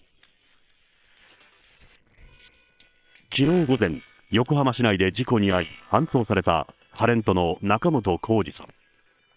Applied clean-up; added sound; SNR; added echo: neural separator model SepFormer WHAM!.